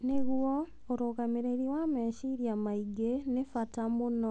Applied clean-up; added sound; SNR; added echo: none; none; none; none.